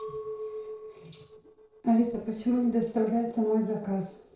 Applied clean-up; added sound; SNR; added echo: neural separator model SepFormer DNS4.